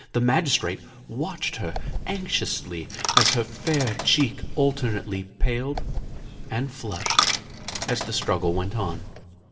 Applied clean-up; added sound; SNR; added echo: none; Coin (dropping); 2 dB; reverberation time 2.6 s.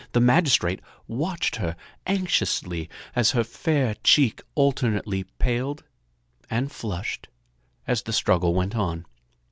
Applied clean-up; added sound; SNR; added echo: none; none; none; none.